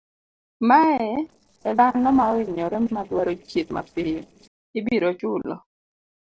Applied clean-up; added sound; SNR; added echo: neural separator model SepFormer DNS4.